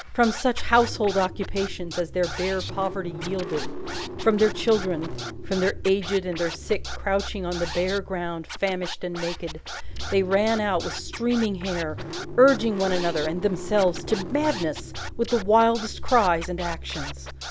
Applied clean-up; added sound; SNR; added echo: none; Engine starting / Car + Scratching (performance technique); 10 dB; none.